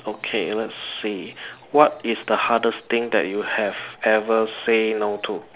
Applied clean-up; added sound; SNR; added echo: none; none; none; none.